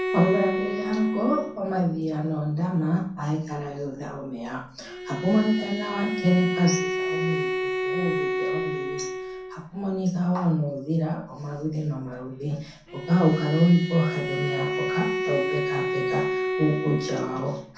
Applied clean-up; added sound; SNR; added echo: none; Bowed string instrument; 5 dB; reverberation time 0.5 s.